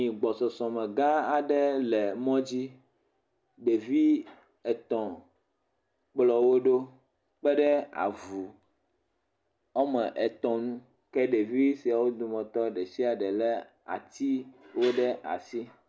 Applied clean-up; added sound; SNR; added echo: none; none; none; none.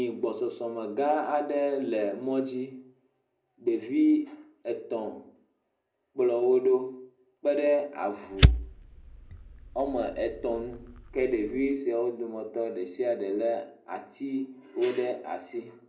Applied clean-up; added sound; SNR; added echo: none; Fire; -1 dB; reverberation time 0.5 s.